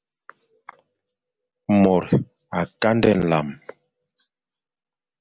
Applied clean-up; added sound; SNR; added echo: none; none; none; none.